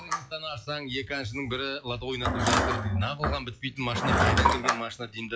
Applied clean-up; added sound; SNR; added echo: classical method log-MMSE.